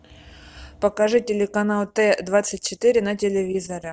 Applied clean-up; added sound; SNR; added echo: none; none; none; none.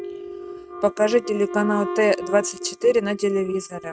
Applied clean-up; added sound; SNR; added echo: neural mask model RNNoise.